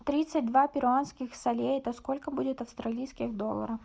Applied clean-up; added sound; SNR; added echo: none; none; none; none.